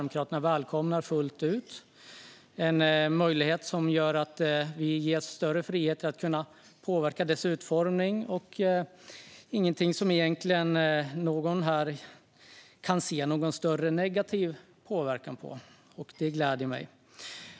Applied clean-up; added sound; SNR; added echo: none; none; none; none.